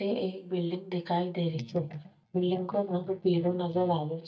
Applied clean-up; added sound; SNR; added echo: neural mask model DeepFilterNet 3.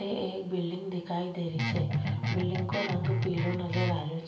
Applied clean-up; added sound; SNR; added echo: none; Guitar; -3 dB; reverberation time 0.9 s.